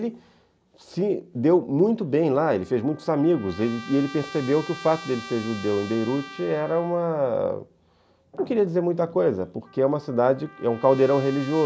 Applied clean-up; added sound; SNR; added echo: none; Trumpet; 19 dB; none.